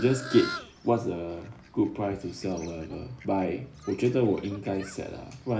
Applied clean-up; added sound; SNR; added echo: none; Fowl; 16 dB; reverberation time 0.4 s.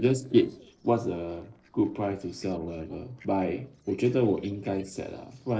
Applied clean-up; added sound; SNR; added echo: neural separator model SepFormer DNS4.